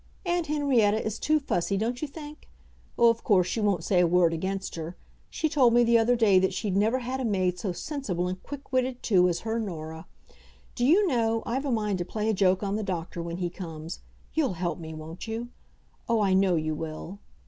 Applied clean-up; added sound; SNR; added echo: none; none; none; none.